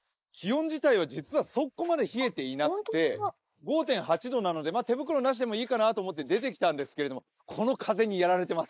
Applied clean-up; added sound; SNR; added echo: neural mask model Resemble Enhance denoiser.